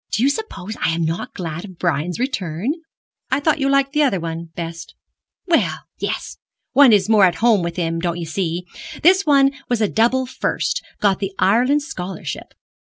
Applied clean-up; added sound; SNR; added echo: none; none; none; none.